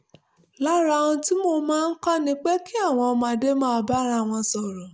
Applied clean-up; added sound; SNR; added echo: none; none; none; none.